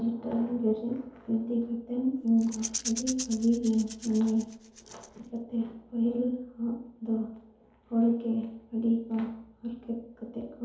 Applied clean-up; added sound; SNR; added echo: none; Rattle / Rattle (instrument); 11 dB; reverberation time 2.2 s.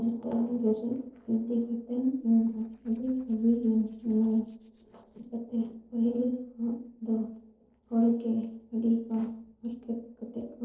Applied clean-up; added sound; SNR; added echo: neural separator model SepFormer DNS4.